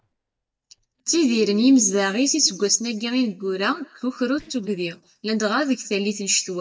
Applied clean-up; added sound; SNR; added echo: neural mask model DeepFilterNet 3.